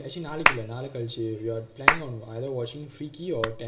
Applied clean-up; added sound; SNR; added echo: none; Hands; -3 dB; reverberation time 0.9 s.